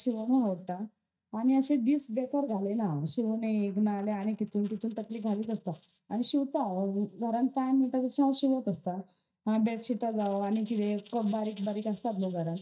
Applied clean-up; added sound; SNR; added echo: neural mask model DeepFilterNet 3.